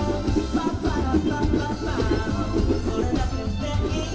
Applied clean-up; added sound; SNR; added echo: none; Whoosh, swoosh, swish; 1 dB; reverberation time 0.3 s.